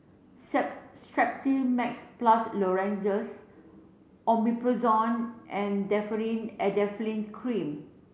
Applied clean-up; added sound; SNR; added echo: none; none; none; none.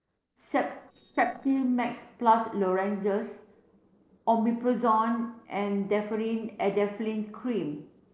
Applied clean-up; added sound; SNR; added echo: neural separator model SepFormer DNS4.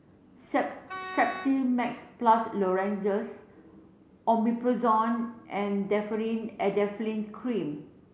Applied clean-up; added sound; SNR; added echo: none; Wind instrument, woodwind instrument; 12 dB; none.